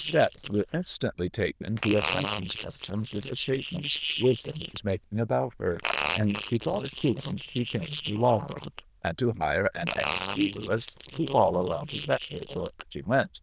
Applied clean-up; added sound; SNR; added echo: neural diffusion model UNIVERSE++.